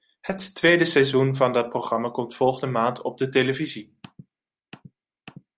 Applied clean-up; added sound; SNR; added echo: none; none; none; none.